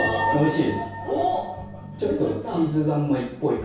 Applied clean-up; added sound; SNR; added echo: none; Piano; 9 dB; reverberation time 0.6 s.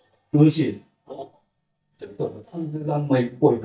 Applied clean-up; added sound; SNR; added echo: neural mask model DeepFilterNet 3.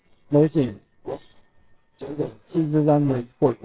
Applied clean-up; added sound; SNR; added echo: neural separator model SepFormer WHAMR!.